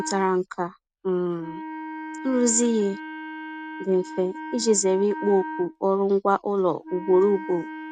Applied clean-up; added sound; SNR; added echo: neural mask model RNNoise.